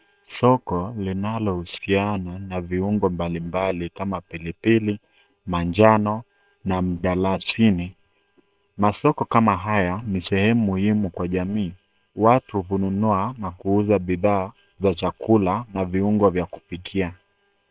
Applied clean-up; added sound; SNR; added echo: neural separator model SepFormer WHAM!.